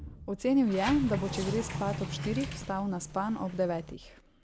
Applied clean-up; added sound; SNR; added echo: none; Sliding door; 7 dB; none.